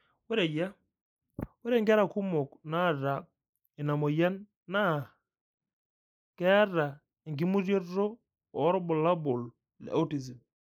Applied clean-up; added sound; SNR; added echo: neural mask model Resemble Enhance denoiser.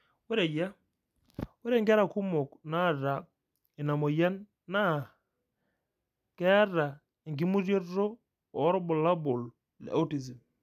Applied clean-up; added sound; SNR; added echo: none; none; none; none.